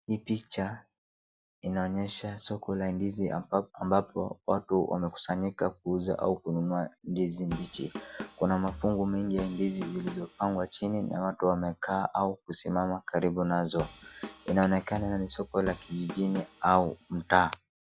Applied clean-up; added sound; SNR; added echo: none; Drum kit; 14 dB; none.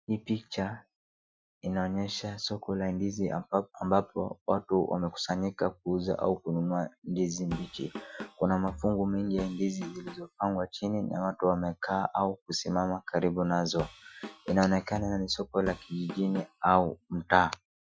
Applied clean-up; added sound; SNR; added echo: classical method Wiener filter.